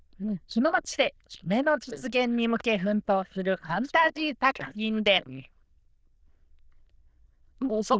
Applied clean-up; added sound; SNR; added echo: neural diffusion model UNIVERSE++.